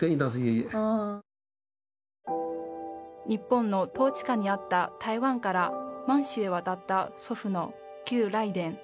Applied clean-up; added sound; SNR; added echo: none; none; none; none.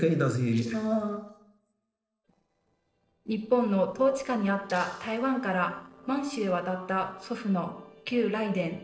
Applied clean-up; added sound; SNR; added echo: neural separator model SepFormer DNS4.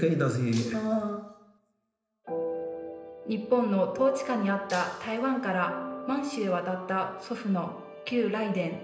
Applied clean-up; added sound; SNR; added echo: none; Shatter; 19 dB; reverberation time 0.9 s.